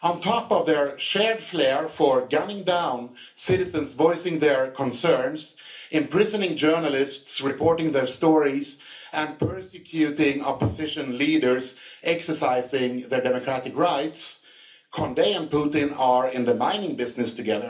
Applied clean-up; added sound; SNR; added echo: none; none; none; reverberation time 0.3 s.